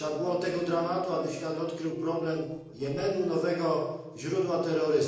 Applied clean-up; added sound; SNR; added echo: neural separator model SepFormer DNS4.